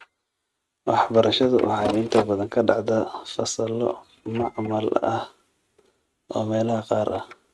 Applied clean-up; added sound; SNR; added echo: neural mask model RNNoise.